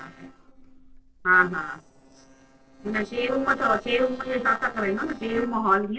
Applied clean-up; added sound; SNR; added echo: neural separator model SepFormer DNS4.